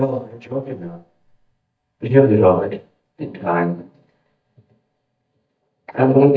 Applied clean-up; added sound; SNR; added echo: neural mask model DeepFilterNet 3.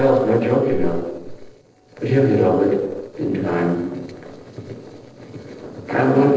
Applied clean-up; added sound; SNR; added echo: neural separator model SepFormer DNS4.